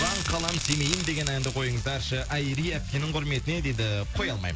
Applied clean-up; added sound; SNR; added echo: none; Piano + Crackle; 8 dB; none.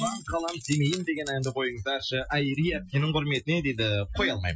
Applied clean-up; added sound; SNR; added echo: classical method Wiener filter.